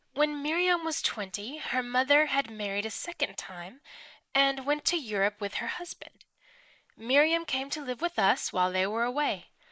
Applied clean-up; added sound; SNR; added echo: neural mask model Resemble Enhance denoiser.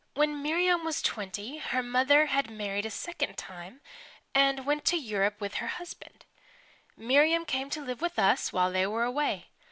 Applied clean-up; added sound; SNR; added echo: none; none; none; none.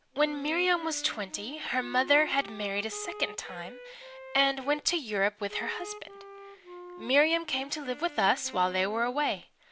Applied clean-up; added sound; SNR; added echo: none; Wind instrument, woodwind instrument; 16 dB; none.